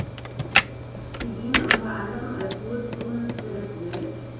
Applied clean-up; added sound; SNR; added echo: none; Computer keyboard; -2 dB; reverberation time 0.6 s.